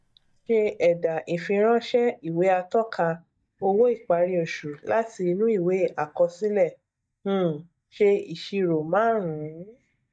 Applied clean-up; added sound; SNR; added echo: neural mask model DeepFilterNet 3.